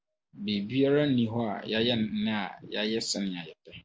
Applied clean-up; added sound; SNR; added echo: none; none; none; none.